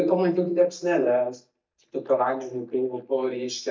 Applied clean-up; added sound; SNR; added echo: neural mask model DeepFilterNet 3.